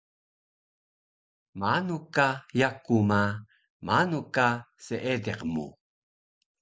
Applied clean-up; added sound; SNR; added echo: none; none; none; none.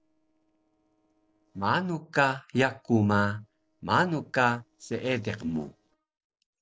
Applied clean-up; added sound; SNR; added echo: neural separator model SepFormer DNS4.